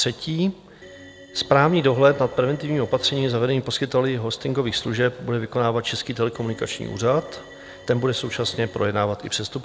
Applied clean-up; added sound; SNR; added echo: none; Organ; 20 dB; none.